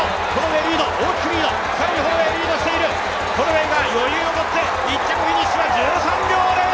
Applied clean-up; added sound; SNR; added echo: none; Motorcycle / Engine; 15 dB; none.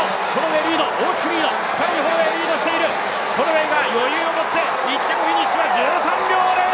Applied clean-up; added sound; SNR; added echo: none; none; none; none.